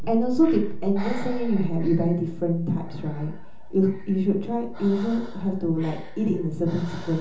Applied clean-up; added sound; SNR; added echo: none; Breathing; 6 dB; reverberation time 0.6 s.